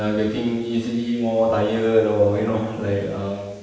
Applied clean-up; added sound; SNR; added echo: neural mask model Resemble Enhance denoiser.